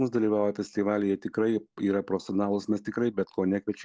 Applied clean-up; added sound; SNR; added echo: none; none; none; none.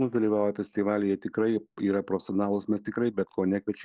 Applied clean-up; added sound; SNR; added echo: neural separator model SepFormer DNS4.